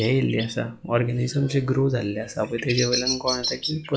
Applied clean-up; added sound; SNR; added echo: classical method log-MMSE.